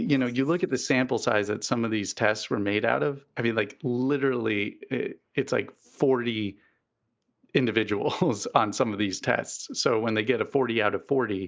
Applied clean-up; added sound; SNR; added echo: neural mask model Resemble Enhance denoiser.